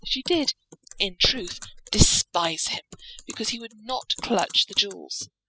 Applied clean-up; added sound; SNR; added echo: classical method spectral subtraction.